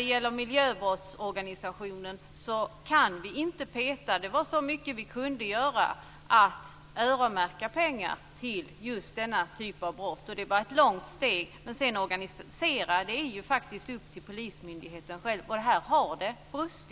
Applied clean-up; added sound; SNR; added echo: none; none; none; none.